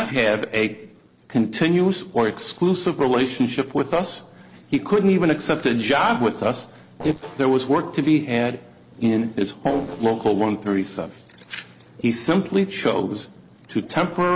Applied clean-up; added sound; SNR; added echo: neural separator model SepFormer DNS4.